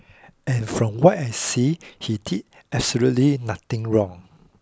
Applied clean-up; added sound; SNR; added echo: none; none; none; none.